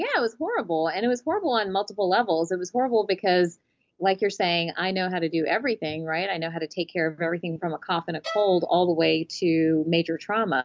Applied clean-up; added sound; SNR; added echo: none; Bowed string instrument; 16 dB; none.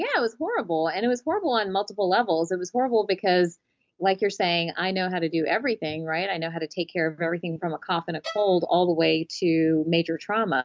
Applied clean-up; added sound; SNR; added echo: neural mask model RNNoise.